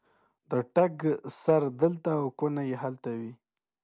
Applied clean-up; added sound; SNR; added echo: none; none; none; none.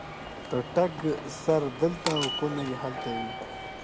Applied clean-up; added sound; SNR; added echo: none; Walk, footsteps / Subway, metro, underground; 6 dB; none.